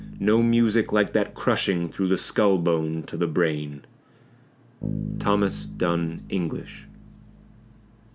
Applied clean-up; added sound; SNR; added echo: none; Bass guitar; 13 dB; none.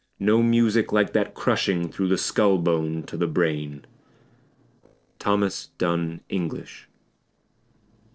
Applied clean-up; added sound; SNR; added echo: neural separator model SepFormer DNS4.